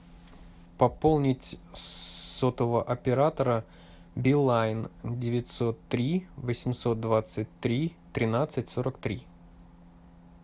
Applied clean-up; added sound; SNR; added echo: none; none; none; none.